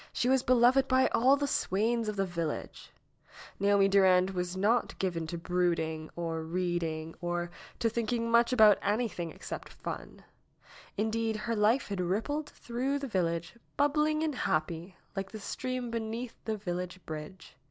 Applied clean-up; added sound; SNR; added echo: none; none; none; none.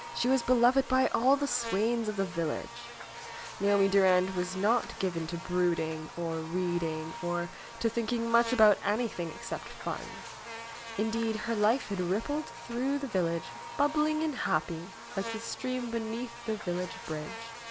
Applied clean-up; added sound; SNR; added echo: none; Buzz; 13 dB; none.